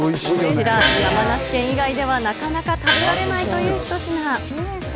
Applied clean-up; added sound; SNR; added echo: none; Gong; 2 dB; none.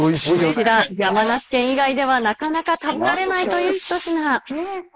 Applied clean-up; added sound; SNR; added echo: neural mask model Resemble Enhance denoiser.